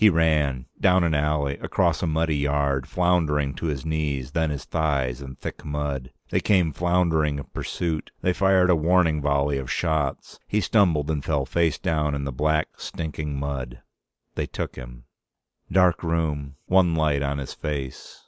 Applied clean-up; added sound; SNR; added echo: none; none; none; none.